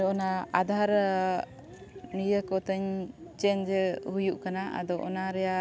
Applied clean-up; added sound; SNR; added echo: none; none; none; none.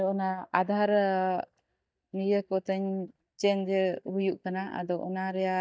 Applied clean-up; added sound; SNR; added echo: neural mask model DeepFilterNet 3.